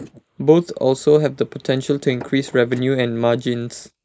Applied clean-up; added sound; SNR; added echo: neural mask model Resemble Enhance denoiser.